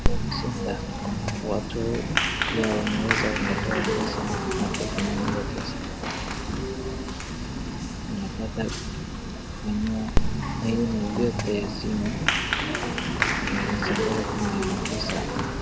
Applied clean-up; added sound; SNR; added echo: none; Applause; -5 dB; none.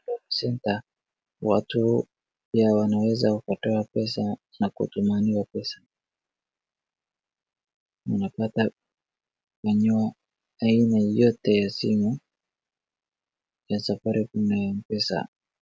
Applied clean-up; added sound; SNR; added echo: none; none; none; none.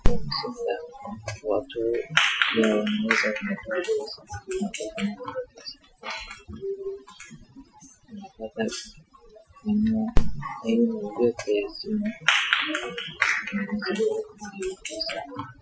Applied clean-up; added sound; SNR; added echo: classical method Wiener filter.